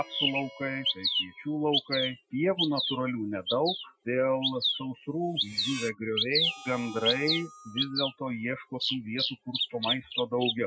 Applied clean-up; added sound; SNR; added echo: classical method Wiener filter.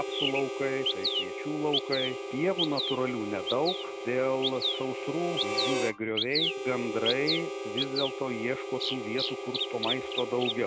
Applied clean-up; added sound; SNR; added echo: none; Bird vocalization, bird call, bird song + Harmonica; 1 dB; none.